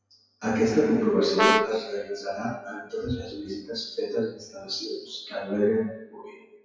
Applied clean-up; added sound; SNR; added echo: classical method WPE with log-MMSE.